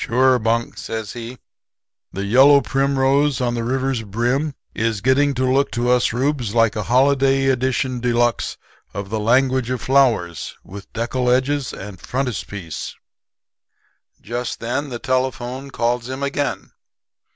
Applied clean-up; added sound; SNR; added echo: none; none; none; none.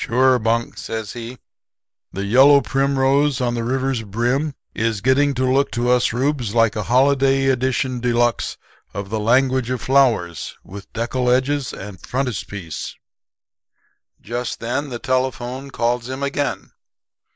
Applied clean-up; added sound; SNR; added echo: neural mask model Resemble Enhance denoiser.